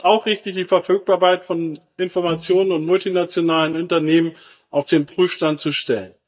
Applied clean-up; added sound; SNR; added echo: neural mask model DeepFilterNet 3.